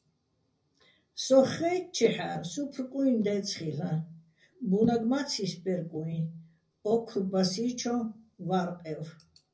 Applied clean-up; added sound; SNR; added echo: none; none; none; reverberation time 0.4 s.